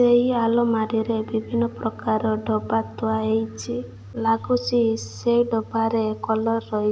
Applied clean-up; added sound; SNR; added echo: none; none; none; none.